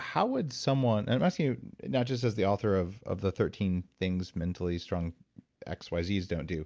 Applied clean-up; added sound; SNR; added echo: none; none; none; none.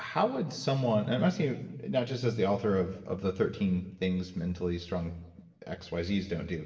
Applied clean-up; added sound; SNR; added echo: none; none; none; reverberation time 1.0 s.